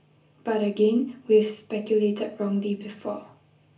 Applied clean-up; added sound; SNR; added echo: none; none; none; reverberation time 0.3 s.